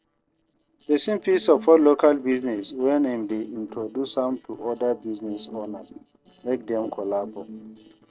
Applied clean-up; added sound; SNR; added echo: neural separator model SepFormer DNS4.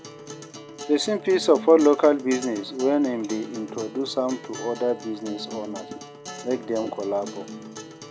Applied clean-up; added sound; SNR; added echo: none; Acoustic guitar; 14 dB; none.